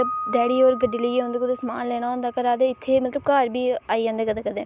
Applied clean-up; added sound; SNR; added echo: none; Piano; 13 dB; none.